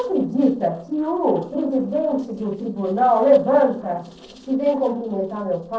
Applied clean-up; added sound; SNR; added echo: neural separator model SepFormer DNS4.